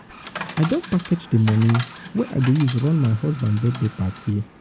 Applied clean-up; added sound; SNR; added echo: none; Coin (dropping) / Chatter; 14 dB; none.